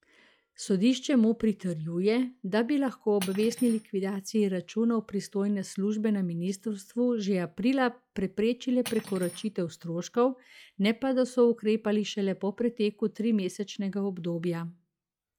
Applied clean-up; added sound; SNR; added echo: classical method log-MMSE.